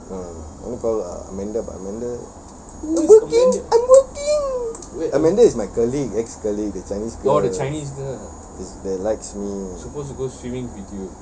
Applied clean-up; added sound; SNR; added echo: none; none; none; none.